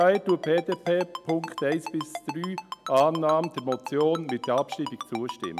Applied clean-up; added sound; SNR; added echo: none; Ringtone; 12 dB; none.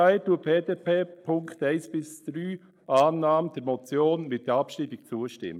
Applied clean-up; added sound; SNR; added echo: neural mask model Resemble Enhance denoiser.